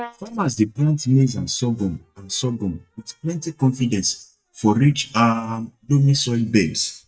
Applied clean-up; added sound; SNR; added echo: neural mask model DeepFilterNet 3.